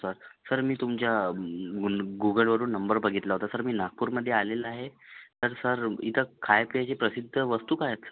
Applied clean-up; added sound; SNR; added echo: none; none; none; none.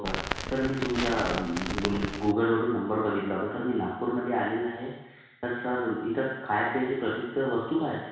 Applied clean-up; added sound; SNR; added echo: none; Crackle; 5 dB; reverberation time 1.1 s.